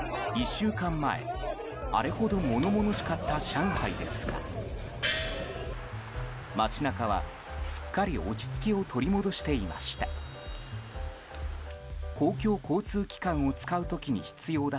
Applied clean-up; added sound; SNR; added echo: none; Gong; 5 dB; none.